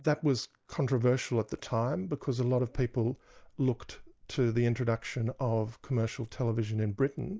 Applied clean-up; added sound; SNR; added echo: neural mask model DeepFilterNet 3.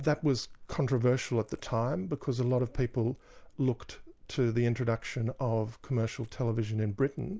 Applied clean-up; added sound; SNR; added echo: none; Crackle; 20 dB; none.